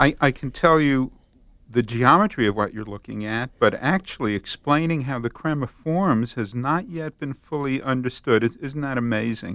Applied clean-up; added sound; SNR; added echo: none; none; none; none.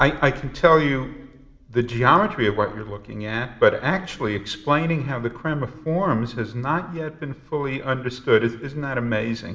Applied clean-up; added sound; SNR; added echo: none; none; none; reverberation time 0.9 s.